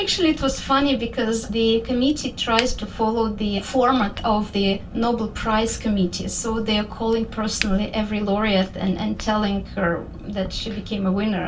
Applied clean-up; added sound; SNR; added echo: none; Crack; 15 dB; reverberation time 0.2 s.